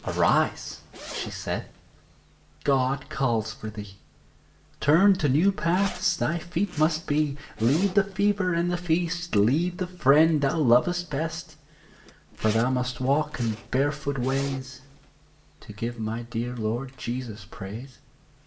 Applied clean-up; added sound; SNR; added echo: none; Zipper (clothing); 20 dB; reverberation time 0.5 s.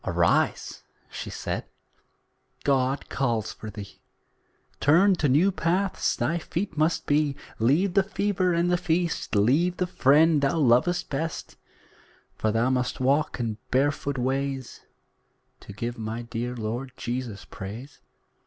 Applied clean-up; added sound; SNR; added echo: none; none; none; none.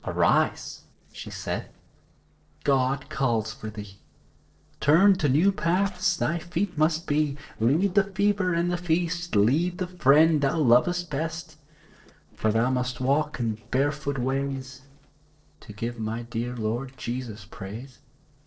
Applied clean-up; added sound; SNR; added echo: neural separator model SepFormer DNS4.